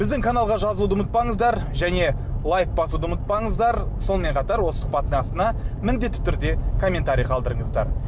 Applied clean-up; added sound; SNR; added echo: none; Bass guitar; 16 dB; none.